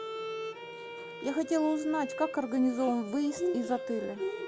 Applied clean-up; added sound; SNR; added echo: none; Bowed string instrument; 10 dB; none.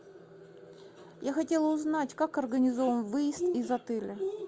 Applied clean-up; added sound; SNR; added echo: none; none; none; none.